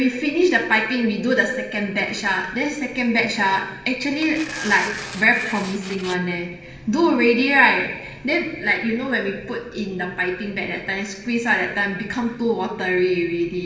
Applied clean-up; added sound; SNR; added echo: none; Tearing; 13 dB; reverberation time 1.0 s.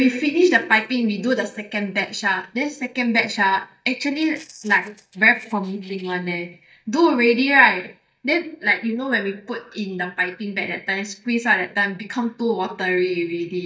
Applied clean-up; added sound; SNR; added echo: neural mask model DeepFilterNet 3.